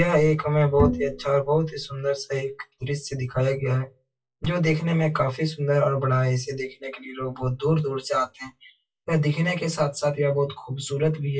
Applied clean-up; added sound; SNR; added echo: classical method WPE with log-MMSE.